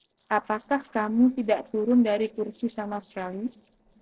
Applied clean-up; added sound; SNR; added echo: neural separator model SepFormer DNS4.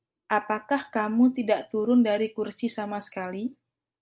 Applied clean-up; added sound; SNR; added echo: none; none; none; none.